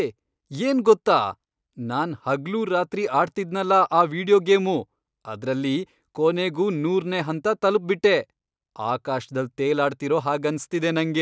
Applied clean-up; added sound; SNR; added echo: none; none; none; none.